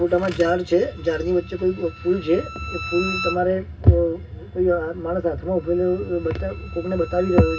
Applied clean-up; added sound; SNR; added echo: none; Bowed string instrument; 15 dB; reverberation time 0.4 s.